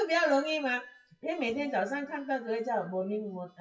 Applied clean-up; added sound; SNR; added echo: classical method WPE with log-MMSE.